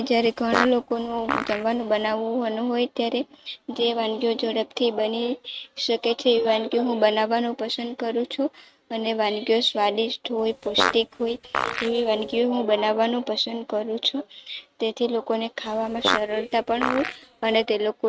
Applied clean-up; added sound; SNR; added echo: neural mask model RNNoise.